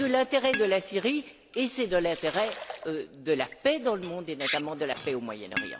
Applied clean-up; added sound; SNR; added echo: none; Liquid; 11 dB; none.